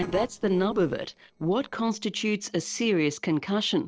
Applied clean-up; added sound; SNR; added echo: neural separator model SepFormer DNS4.